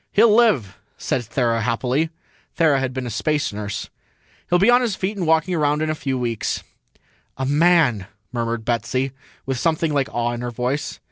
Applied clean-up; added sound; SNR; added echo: none; none; none; none.